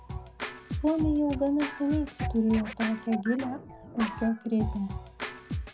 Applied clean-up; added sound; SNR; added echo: none; Scratching (performance technique); 7 dB; reverberation time 0.4 s.